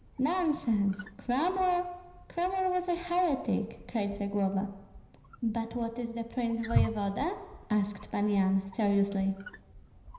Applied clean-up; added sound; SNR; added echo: none; Wild animals; 10 dB; reverberation time 0.9 s.